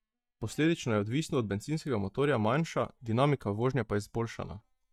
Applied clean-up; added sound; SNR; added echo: neural mask model DeepFilterNet 3.